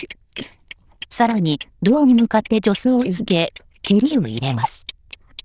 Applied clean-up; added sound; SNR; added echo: neural diffusion model UNIVERSE++.